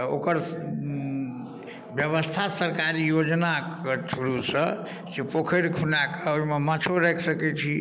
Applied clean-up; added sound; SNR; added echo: none; none; none; none.